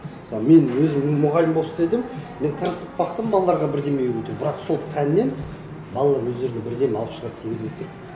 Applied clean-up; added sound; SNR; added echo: none; none; none; none.